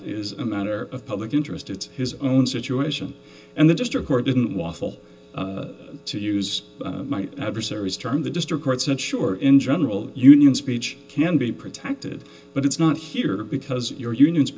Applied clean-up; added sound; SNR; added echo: none; none; none; reverberation time 0.2 s.